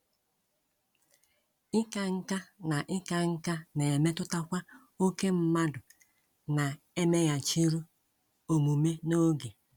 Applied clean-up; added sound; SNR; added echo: none; none; none; none.